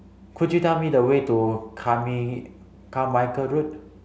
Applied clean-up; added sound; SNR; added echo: none; none; none; none.